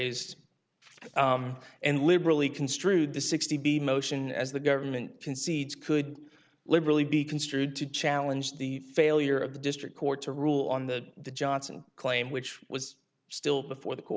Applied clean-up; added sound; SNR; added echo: none; none; none; none.